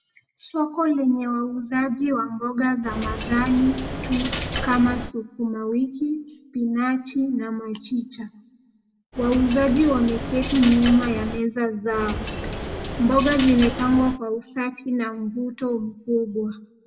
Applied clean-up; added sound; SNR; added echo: none; Coin (dropping); 6 dB; reverberation time 0.6 s.